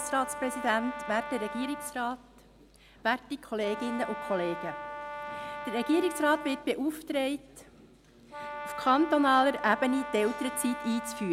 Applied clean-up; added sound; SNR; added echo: none; Brass instrument; 10 dB; none.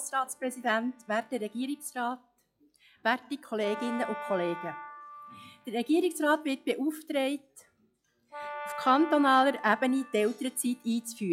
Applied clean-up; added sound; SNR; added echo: classical method log-MMSE.